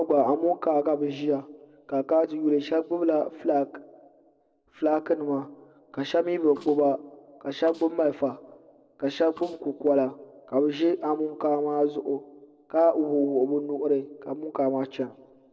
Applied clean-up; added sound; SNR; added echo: neural separator model SepFormer DNS4.